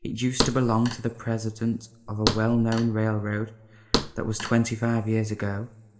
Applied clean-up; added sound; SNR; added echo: none; Thump, thud; 6 dB; reverberation time 2.0 s.